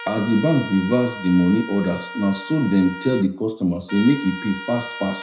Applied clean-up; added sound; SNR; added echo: none; Trumpet; 14 dB; reverberation time 0.4 s.